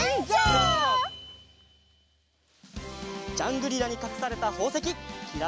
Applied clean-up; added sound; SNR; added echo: none; none; none; none.